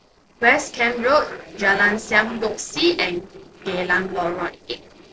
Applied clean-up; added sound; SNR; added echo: neural separator model SepFormer DNS4.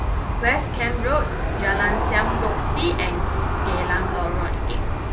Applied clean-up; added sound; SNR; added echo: none; Aircraft; -4 dB; reverberation time 0.2 s.